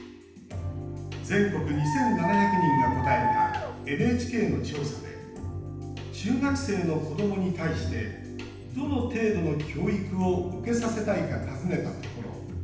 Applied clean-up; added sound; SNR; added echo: none; Dog; -1 dB; reverberation time 0.9 s.